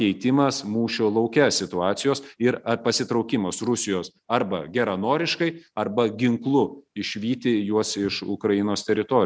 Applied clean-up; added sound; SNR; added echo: none; none; none; none.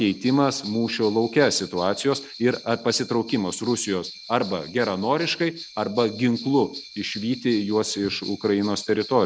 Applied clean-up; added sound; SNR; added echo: none; Bell; 17 dB; none.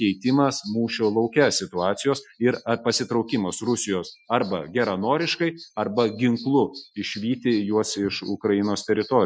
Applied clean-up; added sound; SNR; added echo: classical method Wiener filter.